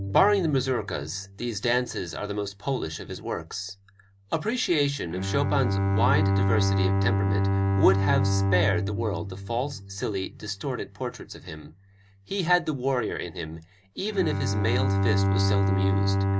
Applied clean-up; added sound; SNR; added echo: none; Bowed string instrument; -1 dB; none.